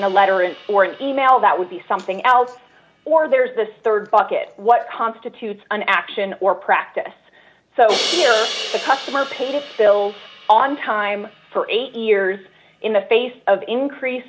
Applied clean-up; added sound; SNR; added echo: none; Crash cymbal; 14 dB; none.